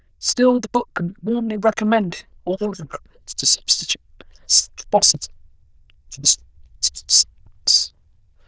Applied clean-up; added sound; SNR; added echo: neural diffusion model UNIVERSE++.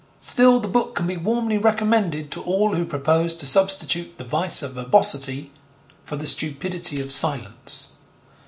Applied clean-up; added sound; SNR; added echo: none; Tambourine; 8 dB; none.